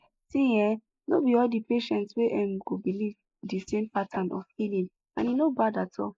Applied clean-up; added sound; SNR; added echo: neural mask model Resemble Enhance denoiser.